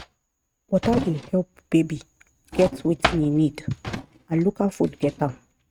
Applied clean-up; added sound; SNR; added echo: neural mask model RNNoise.